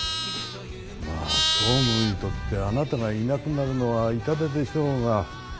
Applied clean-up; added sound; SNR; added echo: none; Livestock, farm animals, working animals; 5 dB; none.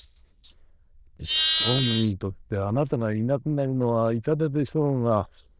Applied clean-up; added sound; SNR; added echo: neural diffusion model UNIVERSE++.